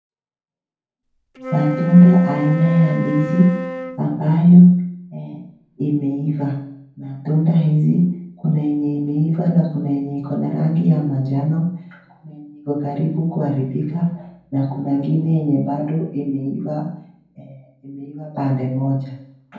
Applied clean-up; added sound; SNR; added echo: none; Wind instrument, woodwind instrument; 9 dB; reverberation time 0.9 s.